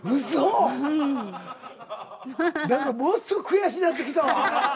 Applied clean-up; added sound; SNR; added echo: none; none; none; none.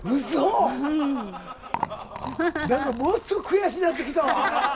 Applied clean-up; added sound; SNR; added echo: none; Liquid; 15 dB; none.